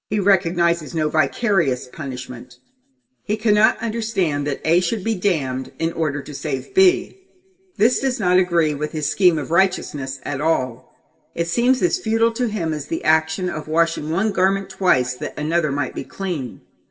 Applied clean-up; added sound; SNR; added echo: none; none; none; reverberation time 0.7 s.